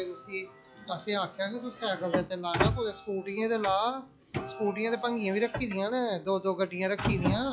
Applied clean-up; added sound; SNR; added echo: classical method log-MMSE.